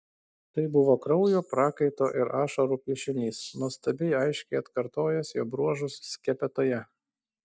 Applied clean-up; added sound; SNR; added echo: neural mask model DeepFilterNet 3.